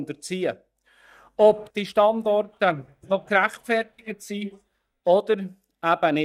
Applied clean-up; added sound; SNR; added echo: neural mask model DeepFilterNet 3.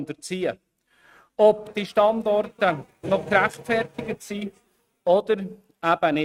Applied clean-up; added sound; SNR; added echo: neural mask model RNNoise.